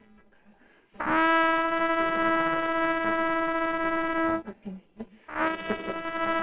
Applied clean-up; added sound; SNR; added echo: neural separator model SepFormer WHAMR!.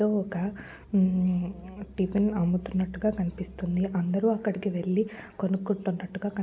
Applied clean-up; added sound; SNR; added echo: none; none; none; none.